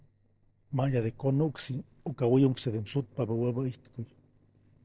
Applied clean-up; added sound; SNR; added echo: neural separator model SepFormer DNS4.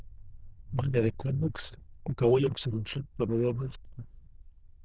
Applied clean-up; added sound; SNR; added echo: neural diffusion model UNIVERSE++.